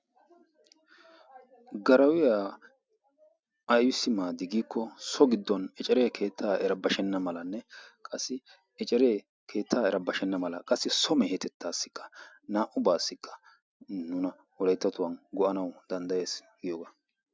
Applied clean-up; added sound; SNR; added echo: none; none; none; none.